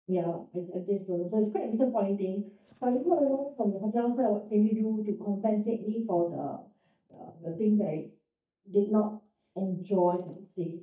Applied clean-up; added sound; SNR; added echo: neural mask model DeepFilterNet 3.